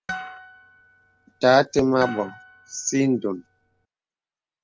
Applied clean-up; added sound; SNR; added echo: none; Harp; 15 dB; none.